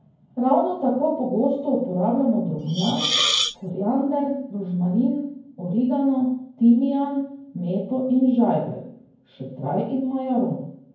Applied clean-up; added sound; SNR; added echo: none; Hiss; 1 dB; reverberation time 0.9 s.